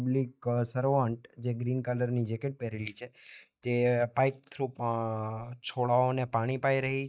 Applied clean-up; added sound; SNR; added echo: neural mask model DeepFilterNet 3.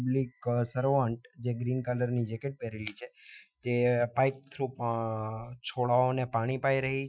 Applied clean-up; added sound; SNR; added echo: classical method Wiener filter.